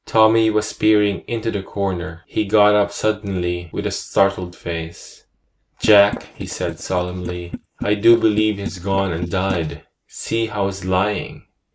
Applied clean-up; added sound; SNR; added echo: neural mask model Resemble Enhance denoiser.